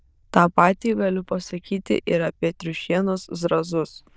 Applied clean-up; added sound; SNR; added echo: neural diffusion model UNIVERSE++.